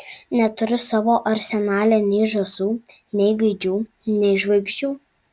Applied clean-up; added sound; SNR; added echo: none; none; none; none.